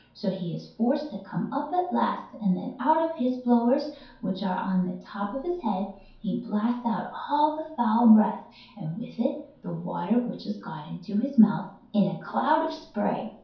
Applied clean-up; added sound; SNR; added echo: none; none; none; reverberation time 0.6 s.